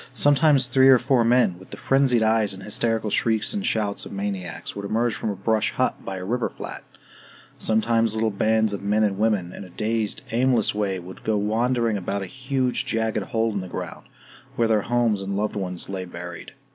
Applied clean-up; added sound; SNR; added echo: none; none; none; none.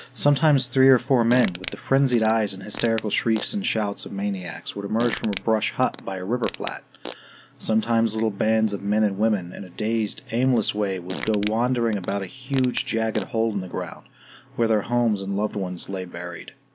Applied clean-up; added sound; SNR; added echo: none; Fart; 14 dB; none.